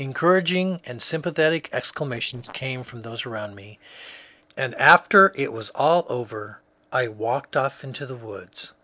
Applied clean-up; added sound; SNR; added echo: neural separator model SepFormer DNS4.